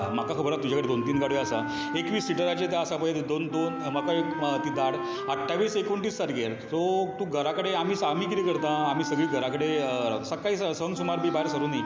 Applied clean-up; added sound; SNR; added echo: none; Wind instrument, woodwind instrument; 7 dB; none.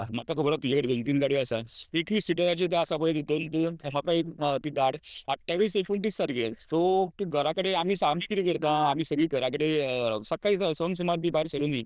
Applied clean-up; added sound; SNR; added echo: neural diffusion model UNIVERSE++.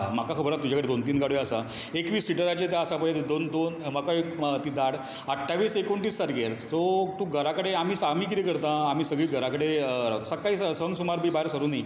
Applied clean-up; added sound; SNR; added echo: none; none; none; none.